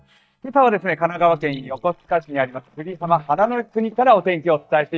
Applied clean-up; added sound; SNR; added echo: neural mask model DeepFilterNet 3.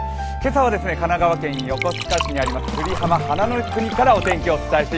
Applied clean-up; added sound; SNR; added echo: none; Liquid; 10 dB; none.